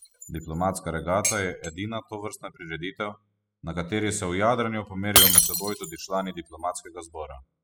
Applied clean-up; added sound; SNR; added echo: classical method spectral subtraction.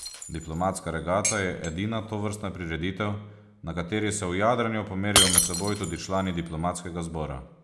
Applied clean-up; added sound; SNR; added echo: none; Shatter + Dishes, pots, and pans; 1 dB; none.